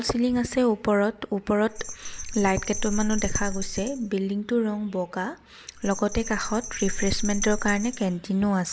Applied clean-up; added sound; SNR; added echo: none; Bell; 5 dB; none.